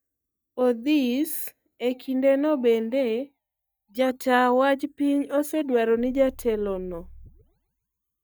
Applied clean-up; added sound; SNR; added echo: neural mask model DeepFilterNet 3.